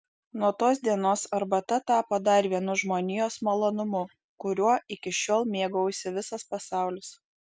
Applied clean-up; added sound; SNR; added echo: none; none; none; none.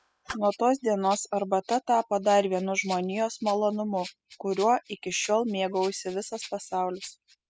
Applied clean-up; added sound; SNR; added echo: classical method spectral subtraction.